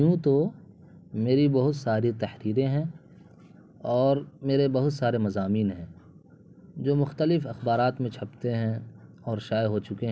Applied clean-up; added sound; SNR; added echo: none; none; none; none.